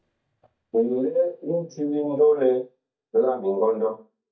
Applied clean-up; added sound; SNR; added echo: neural mask model DeepFilterNet 3.